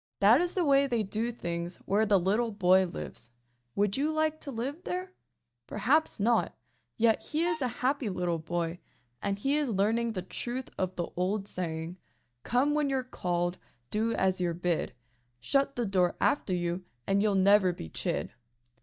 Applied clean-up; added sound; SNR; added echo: neural mask model DeepFilterNet 3.